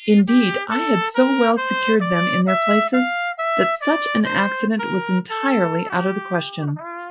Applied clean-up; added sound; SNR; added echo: classical method Wiener filter.